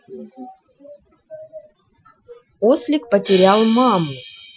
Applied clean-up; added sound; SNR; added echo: classical method Wiener filter.